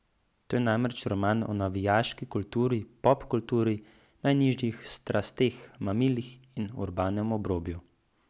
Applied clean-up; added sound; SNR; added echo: none; none; none; none.